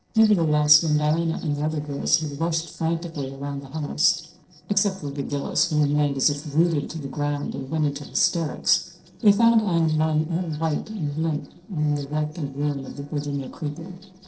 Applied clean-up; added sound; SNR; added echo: neural separator model SepFormer DNS4.